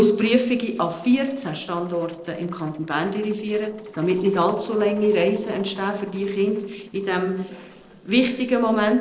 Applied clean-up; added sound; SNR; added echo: neural separator model SepFormer DNS4.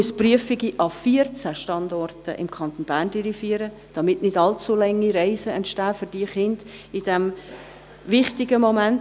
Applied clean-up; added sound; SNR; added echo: none; none; none; none.